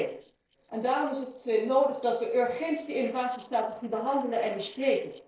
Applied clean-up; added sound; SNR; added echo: neural separator model SepFormer DNS4.